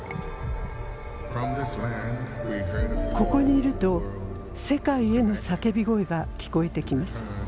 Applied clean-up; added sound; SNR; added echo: none; none; none; none.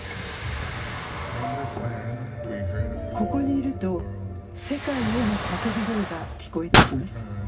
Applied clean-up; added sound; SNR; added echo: none; Explosion; 0 dB; reverberation time 0.4 s.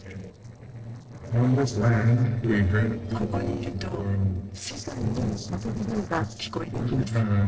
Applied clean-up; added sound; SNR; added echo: neural separator model SepFormer DNS4.